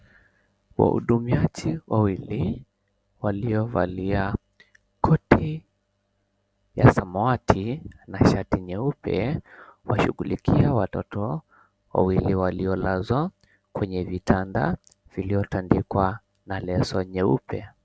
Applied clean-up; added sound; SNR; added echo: none; none; none; none.